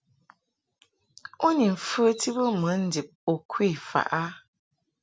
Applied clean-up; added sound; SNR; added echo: none; none; none; none.